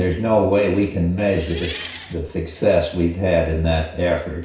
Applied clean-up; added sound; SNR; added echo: none; Engine; 13 dB; reverberation time 0.6 s.